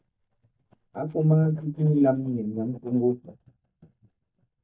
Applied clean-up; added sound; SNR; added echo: neural mask model DeepFilterNet 3.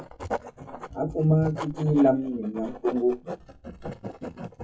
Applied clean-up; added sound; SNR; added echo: classical method WPE with log-MMSE.